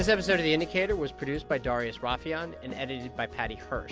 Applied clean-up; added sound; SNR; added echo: none; none; none; none.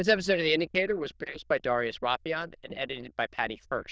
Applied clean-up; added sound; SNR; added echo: neural diffusion model UNIVERSE++.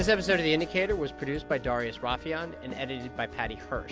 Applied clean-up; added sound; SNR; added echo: none; Wind instrument, woodwind instrument; 20 dB; none.